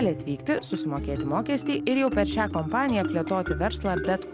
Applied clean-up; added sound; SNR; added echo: none; Marimba, xylophone; 7 dB; none.